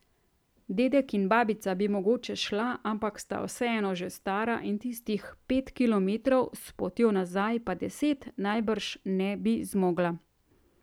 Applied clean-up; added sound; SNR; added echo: none; none; none; none.